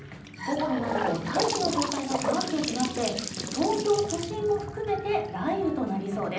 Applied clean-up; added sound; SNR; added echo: none; Trickle, dribble / Bathtub (filling or washing) / Sink (filling or washing) / Gurgling; 5 dB; reverberation time 0.6 s.